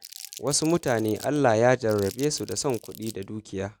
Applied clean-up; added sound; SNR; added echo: none; Crumpling, crinkling; 19 dB; none.